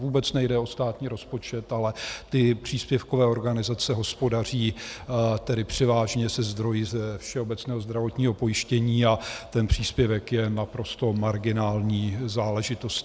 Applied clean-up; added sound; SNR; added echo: none; none; none; none.